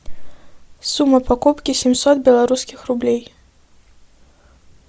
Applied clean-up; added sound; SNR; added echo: none; none; none; none.